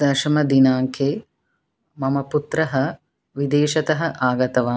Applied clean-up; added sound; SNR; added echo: none; none; none; none.